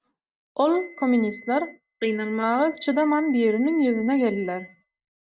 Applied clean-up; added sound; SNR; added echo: neural mask model RNNoise.